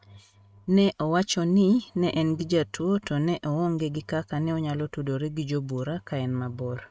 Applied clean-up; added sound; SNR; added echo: neural mask model RNNoise.